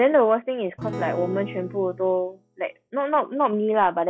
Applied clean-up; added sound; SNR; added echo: classical method log-MMSE.